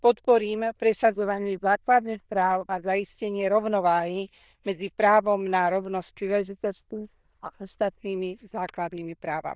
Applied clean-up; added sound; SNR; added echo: neural diffusion model UNIVERSE++.